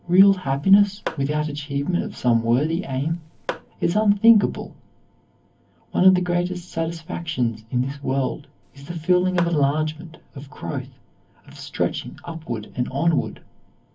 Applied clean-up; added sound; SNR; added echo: none; Tap / Hammer; 13 dB; reverberation time 0.3 s.